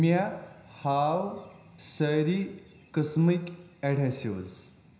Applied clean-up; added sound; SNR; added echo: none; none; none; reverberation time 0.9 s.